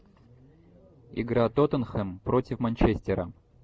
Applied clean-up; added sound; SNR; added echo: none; none; none; none.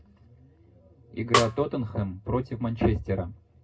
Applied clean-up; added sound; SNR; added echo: none; Snare drum; 0 dB; reverberation time 0.2 s.